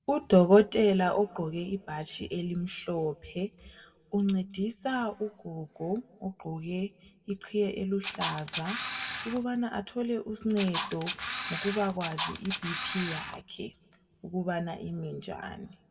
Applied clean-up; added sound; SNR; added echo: none; Camera; 6 dB; reverberation time 1.6 s.